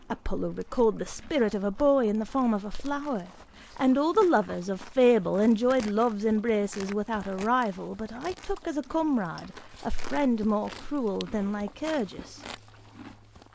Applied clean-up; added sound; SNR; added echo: none; Livestock, farm animals, working animals; 19 dB; none.